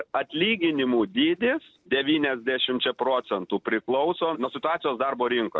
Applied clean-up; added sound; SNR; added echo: none; none; none; none.